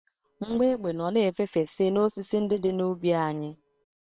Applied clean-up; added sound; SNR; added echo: neural separator model SepFormer WHAM!.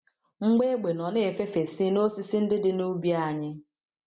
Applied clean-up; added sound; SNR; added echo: none; none; none; none.